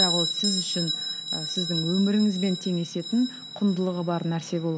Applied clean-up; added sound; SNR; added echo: none; Bell; 4 dB; none.